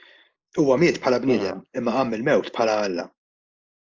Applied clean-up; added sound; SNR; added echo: neural mask model Resemble Enhance denoiser.